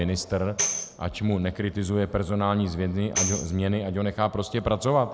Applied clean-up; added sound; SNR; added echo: none; Tambourine; 7 dB; none.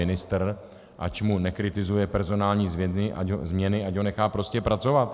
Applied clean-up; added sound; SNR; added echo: none; none; none; none.